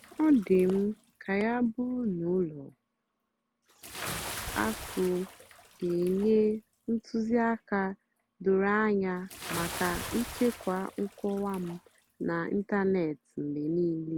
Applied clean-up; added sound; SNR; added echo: none; Bathtub (filling or washing) / Splash, splatter; 15 dB; none.